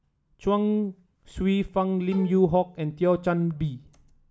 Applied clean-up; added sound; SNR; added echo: none; Bowed string instrument; 20 dB; none.